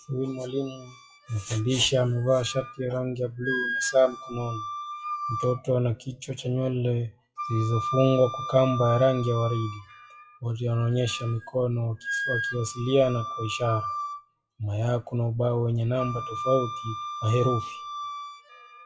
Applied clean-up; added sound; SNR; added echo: classical method WPE with log-MMSE.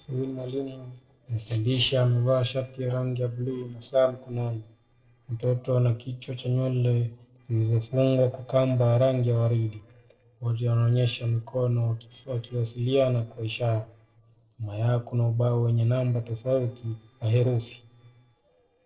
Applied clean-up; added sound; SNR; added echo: neural separator model SepFormer DNS4.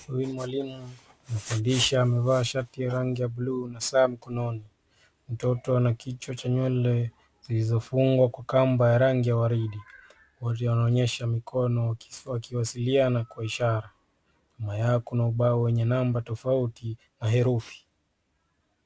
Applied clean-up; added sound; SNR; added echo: none; none; none; none.